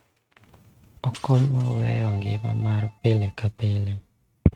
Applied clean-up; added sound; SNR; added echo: neural mask model RNNoise.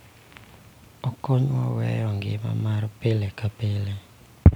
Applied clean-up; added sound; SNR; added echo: none; none; none; none.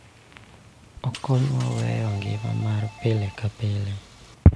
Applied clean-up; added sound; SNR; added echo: none; Doorbell + Engine; 19 dB; none.